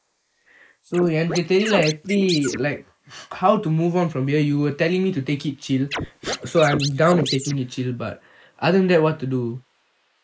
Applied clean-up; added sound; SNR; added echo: neural mask model Resemble Enhance denoiser.